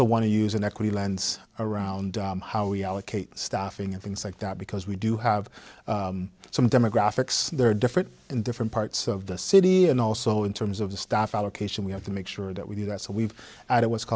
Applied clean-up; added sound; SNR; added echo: none; none; none; none.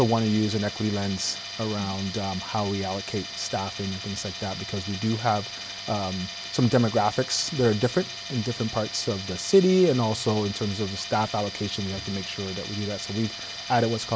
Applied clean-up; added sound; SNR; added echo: none; Tools; 10 dB; none.